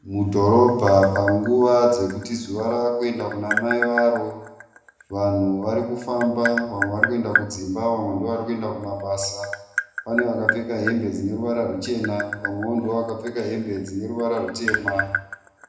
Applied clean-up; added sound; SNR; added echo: none; Tap; 8 dB; reverberation time 0.9 s.